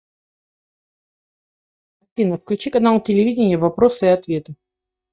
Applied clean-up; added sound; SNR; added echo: neural mask model DeepFilterNet 3.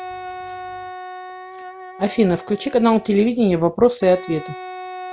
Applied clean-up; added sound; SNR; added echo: none; Wind instrument, woodwind instrument; 14 dB; none.